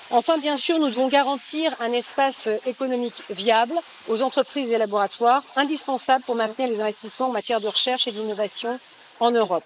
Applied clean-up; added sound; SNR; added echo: neural mask model Resemble Enhance denoiser.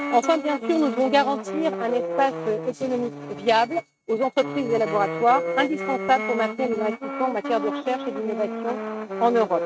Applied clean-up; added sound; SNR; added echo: neural mask model RNNoise.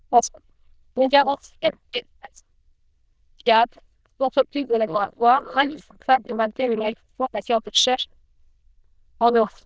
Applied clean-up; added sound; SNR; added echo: neural diffusion model UNIVERSE++.